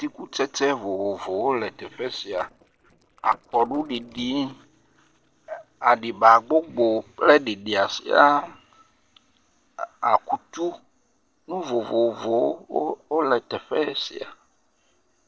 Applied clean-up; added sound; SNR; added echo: neural separator model SepFormer DNS4.